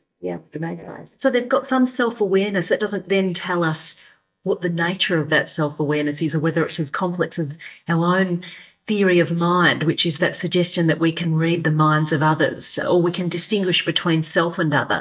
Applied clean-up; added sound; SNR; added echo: neural mask model DeepFilterNet 3.